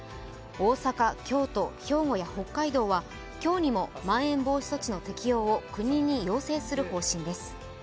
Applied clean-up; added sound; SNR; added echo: none; none; none; none.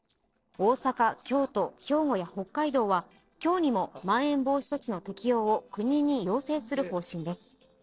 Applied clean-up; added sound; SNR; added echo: neural separator model SepFormer DNS4.